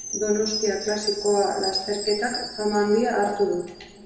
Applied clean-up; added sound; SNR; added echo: none; Chime; 9 dB; reverberation time 1.2 s.